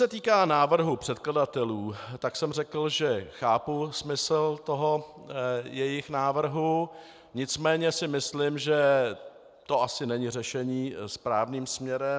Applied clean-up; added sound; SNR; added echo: none; none; none; none.